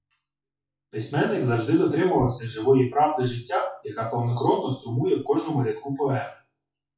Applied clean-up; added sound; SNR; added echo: classical method WPE with log-MMSE.